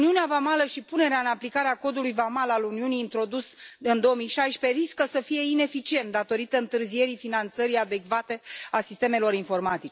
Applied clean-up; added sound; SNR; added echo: none; none; none; none.